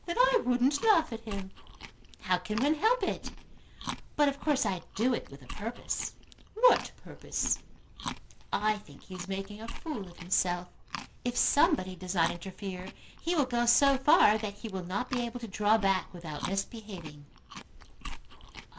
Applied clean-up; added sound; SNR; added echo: none; Chewing, mastication; 12 dB; none.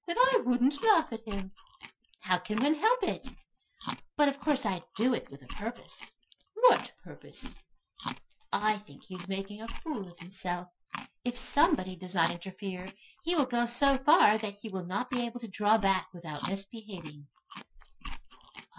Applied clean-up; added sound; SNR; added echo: classical method Wiener filter.